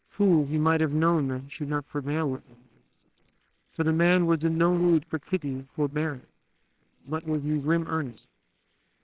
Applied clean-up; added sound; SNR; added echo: neural separator model SepFormer WHAMR!.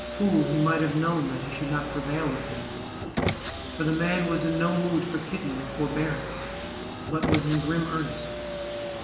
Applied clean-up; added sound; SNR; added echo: none; Car; 5 dB; reverberation time 0.9 s.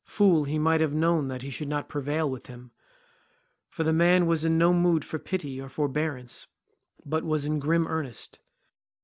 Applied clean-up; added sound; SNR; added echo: none; none; none; none.